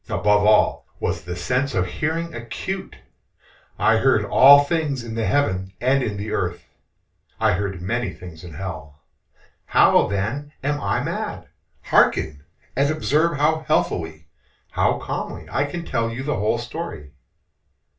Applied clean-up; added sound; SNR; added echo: none; none; none; reverberation time 0.2 s.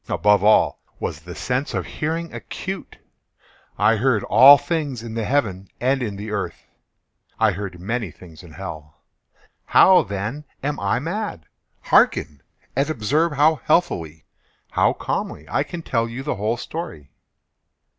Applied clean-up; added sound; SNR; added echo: none; none; none; none.